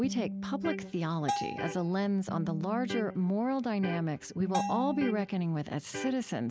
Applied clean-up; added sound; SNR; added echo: none; Bell + Electric guitar; 6 dB; none.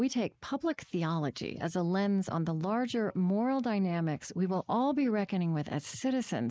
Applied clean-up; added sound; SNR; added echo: neural mask model Resemble Enhance denoiser.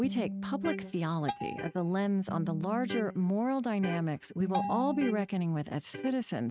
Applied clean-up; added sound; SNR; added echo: neural mask model RNNoise.